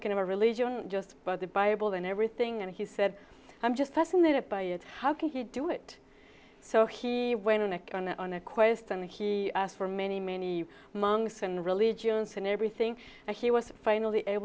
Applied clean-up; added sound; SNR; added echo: none; none; none; none.